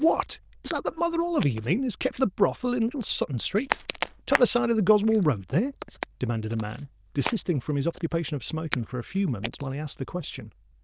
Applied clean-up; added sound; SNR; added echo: neural diffusion model UNIVERSE++.